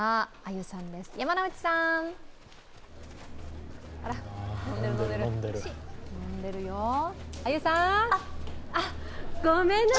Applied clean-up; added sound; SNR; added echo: none; Livestock, farm animals, working animals; 11 dB; none.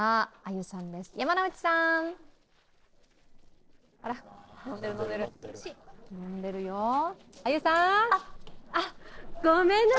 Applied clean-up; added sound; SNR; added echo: neural separator model SepFormer DNS4.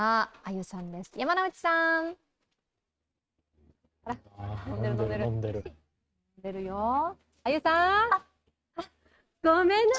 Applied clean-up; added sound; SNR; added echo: neural mask model RNNoise.